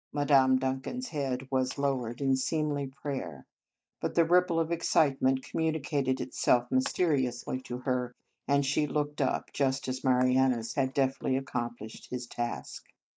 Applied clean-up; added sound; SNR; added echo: neural mask model DeepFilterNet 3.